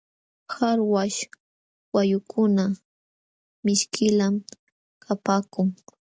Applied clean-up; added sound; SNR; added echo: none; none; none; none.